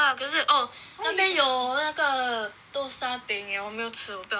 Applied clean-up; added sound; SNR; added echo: none; none; none; none.